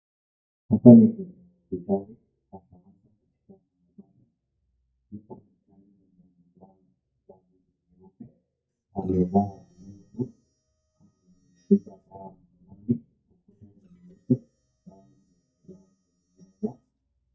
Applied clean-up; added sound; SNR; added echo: neural mask model DeepFilterNet 3.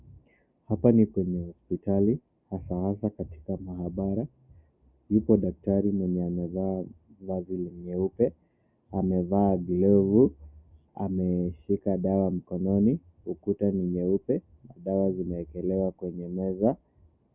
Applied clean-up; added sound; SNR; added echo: none; none; none; none.